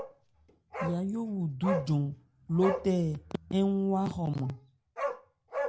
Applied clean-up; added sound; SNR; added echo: none; Bark; 8 dB; none.